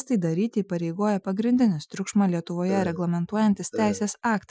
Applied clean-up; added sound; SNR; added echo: classical method Wiener filter.